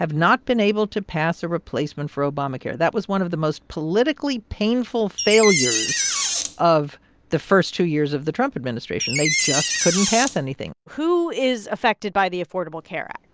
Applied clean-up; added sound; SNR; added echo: none; Door; 1 dB; none.